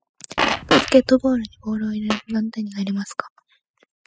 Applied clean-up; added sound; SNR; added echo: classical method spectral subtraction.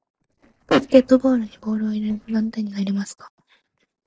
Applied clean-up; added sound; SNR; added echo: neural separator model SepFormer DNS4.